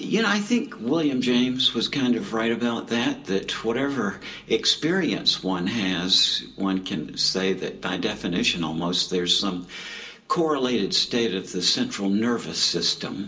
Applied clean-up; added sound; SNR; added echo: none; none; none; reverberation time 0.2 s.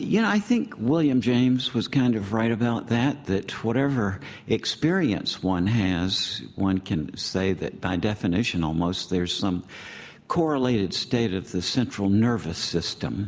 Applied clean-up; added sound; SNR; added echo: none; none; none; none.